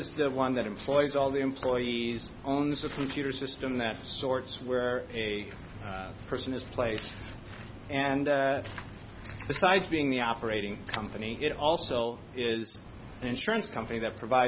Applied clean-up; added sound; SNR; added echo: none; none; none; none.